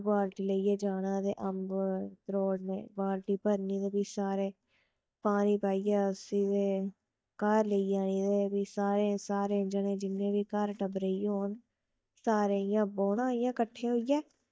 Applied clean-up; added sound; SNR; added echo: neural mask model DeepFilterNet 3.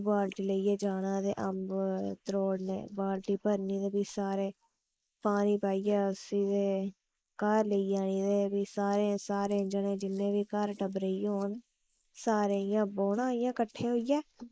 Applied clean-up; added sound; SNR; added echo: neural mask model Resemble Enhance denoiser.